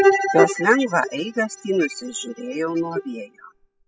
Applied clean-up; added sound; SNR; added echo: classical method spectral subtraction.